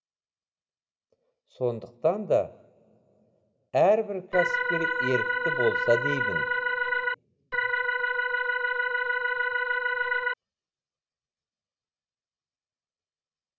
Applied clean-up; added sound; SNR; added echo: none; Organ; -5 dB; reverberation time 1.1 s.